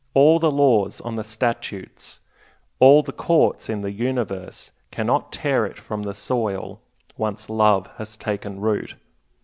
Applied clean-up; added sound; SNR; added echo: none; none; none; none.